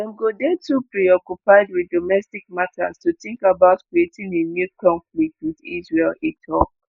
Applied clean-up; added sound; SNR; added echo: neural mask model Resemble Enhance denoiser.